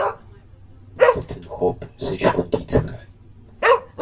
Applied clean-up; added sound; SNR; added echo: none; Dog; -2 dB; reverberation time 0.2 s.